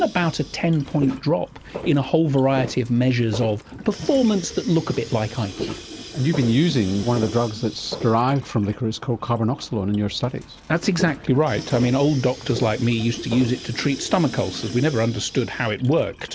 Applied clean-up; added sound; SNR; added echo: none; Sink (filling or washing) / Water tap, faucet + Walk, footsteps; 14 dB; none.